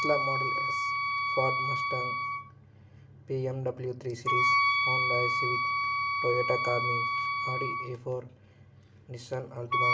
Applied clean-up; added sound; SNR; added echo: none; Wind instrument, woodwind instrument; -5 dB; reverberation time 0.4 s.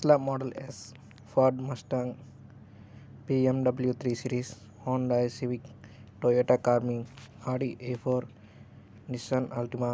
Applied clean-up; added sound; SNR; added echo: none; none; none; none.